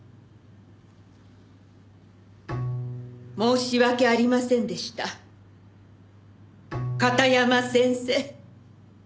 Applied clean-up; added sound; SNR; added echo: none; Bowed string instrument; 12 dB; none.